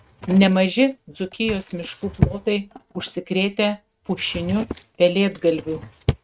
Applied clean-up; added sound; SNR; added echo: neural mask model RNNoise.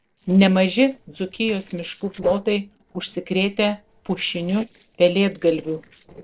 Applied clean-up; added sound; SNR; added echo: neural separator model SepFormer DNS4.